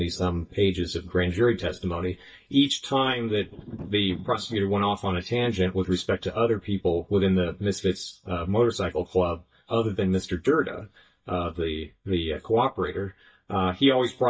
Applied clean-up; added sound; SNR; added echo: neural mask model DeepFilterNet 3.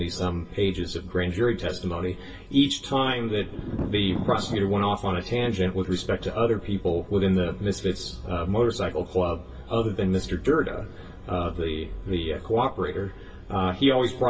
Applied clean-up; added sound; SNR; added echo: none; Thunder; 14 dB; reverberation time 0.1 s.